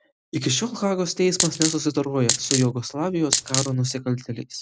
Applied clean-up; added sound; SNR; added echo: none; Coin (dropping); -1 dB; none.